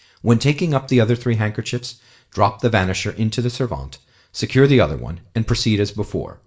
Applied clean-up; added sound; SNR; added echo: none; none; none; reverberation time 0.3 s.